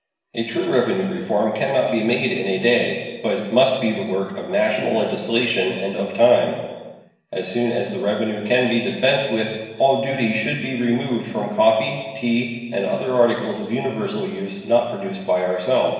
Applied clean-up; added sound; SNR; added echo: none; none; none; reverberation time 1.2 s.